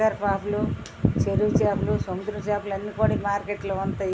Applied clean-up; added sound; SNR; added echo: none; none; none; none.